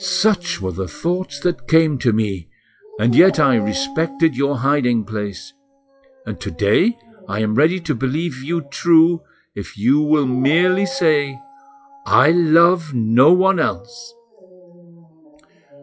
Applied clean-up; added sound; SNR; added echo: classical method WPE with log-MMSE.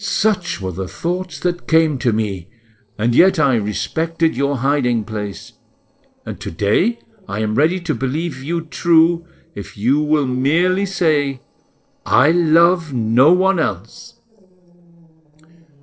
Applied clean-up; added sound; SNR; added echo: neural separator model SepFormer DNS4.